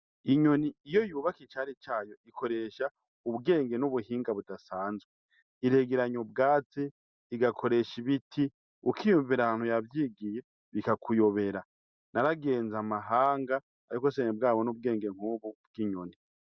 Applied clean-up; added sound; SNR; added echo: none; none; none; none.